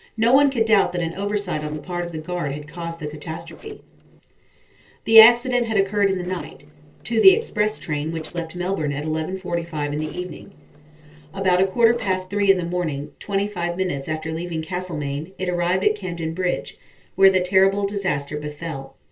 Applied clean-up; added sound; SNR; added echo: neural separator model SepFormer DNS4.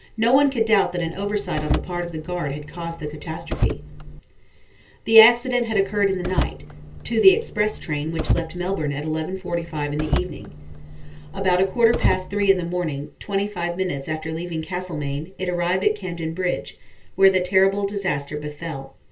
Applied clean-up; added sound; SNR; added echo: none; Car; 5 dB; reverberation time 0.2 s.